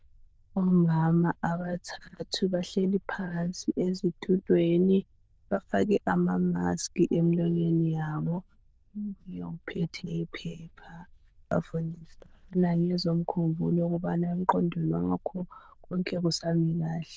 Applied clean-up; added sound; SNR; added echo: neural diffusion model UNIVERSE++.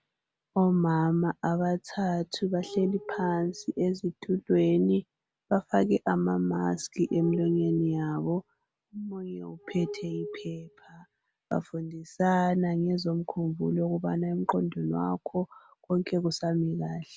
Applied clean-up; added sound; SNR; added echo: none; Glass; 14 dB; none.